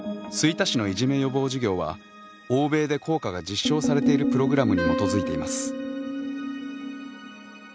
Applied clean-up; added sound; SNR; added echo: none; Wind instrument, woodwind instrument; 8 dB; none.